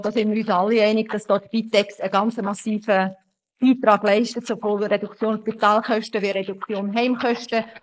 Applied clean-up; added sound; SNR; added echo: neural mask model Resemble Enhance denoiser.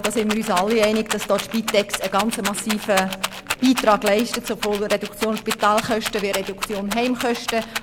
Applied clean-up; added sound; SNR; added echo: none; Rattle; 8 dB; none.